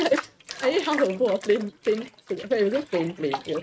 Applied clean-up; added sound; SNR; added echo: neural mask model RNNoise.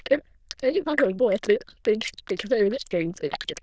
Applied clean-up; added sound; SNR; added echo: neural diffusion model UNIVERSE++.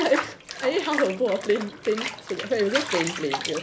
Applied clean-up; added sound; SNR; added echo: none; Bathtub (filling or washing) / Water; 6 dB; none.